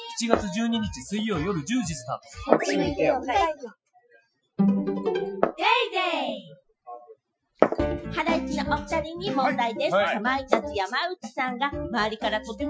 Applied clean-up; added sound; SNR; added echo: classical method Wiener filter.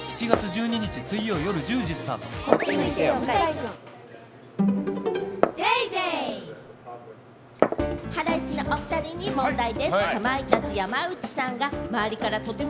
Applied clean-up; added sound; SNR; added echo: none; Glass; 6 dB; none.